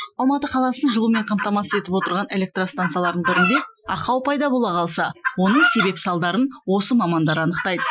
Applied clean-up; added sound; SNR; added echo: classical method Wiener filter.